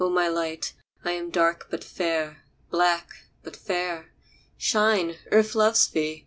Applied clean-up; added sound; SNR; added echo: none; none; none; none.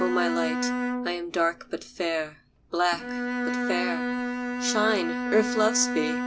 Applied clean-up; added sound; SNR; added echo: none; Bowed string instrument; 2 dB; none.